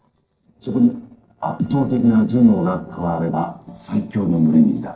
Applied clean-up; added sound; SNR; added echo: neural separator model SepFormer DNS4.